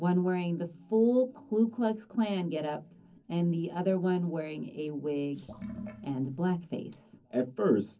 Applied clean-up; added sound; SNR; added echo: none; Sink (filling or washing) / Water; 14 dB; reverberation time 0.4 s.